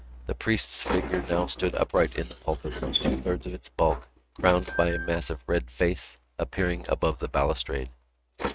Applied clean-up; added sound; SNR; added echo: neural mask model RNNoise.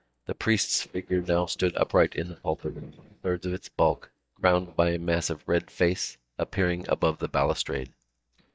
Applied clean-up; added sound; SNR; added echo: neural mask model DeepFilterNet 3.